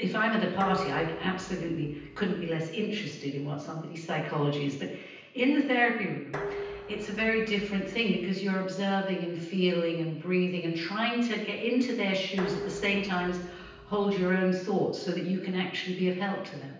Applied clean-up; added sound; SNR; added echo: none; Dishes, pots, and pans; 12 dB; reverberation time 0.9 s.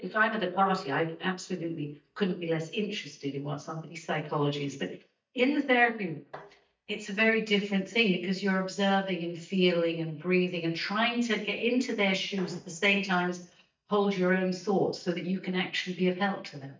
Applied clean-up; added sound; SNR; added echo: neural mask model DeepFilterNet 3.